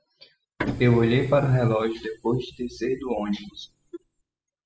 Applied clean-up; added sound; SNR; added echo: classical method spectral subtraction.